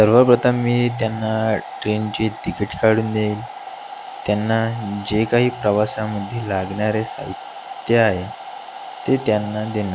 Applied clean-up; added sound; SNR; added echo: none; Domestic sounds, home sounds; 13 dB; none.